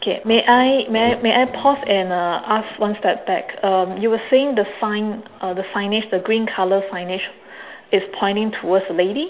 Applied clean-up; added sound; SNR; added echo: none; none; none; none.